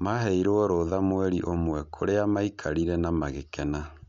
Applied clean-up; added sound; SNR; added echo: none; none; none; none.